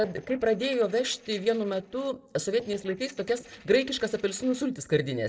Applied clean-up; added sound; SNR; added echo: neural separator model SepFormer DNS4.